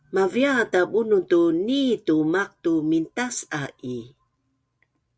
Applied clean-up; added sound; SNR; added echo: none; none; none; none.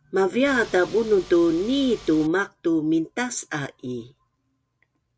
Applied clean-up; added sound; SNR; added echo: none; Engine / Car; 19 dB; none.